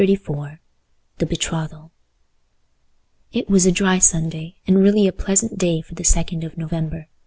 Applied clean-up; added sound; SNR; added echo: none; none; none; none.